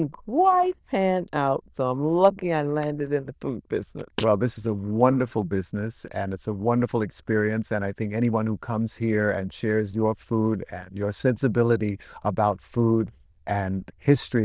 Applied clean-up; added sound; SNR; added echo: neural diffusion model UNIVERSE++.